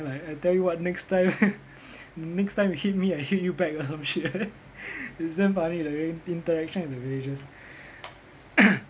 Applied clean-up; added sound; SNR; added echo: none; none; none; none.